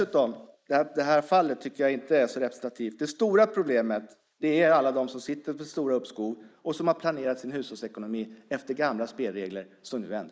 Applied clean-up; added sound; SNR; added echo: neural mask model Resemble Enhance denoiser.